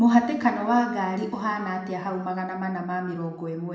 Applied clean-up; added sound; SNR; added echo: none; none; none; reverberation time 0.9 s.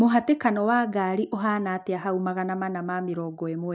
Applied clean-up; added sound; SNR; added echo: none; none; none; none.